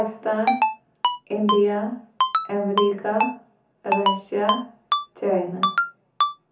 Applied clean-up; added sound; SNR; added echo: none; Ringtone; 0 dB; reverberation time 0.6 s.